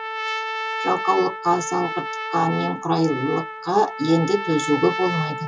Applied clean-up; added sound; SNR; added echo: none; Trumpet; 6 dB; reverberation time 0.2 s.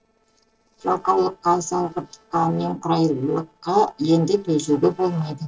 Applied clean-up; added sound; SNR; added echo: neural separator model SepFormer DNS4.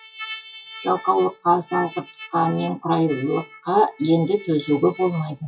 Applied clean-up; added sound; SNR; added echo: classical method WPE with log-MMSE.